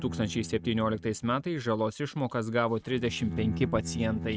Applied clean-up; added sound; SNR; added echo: neural mask model RNNoise.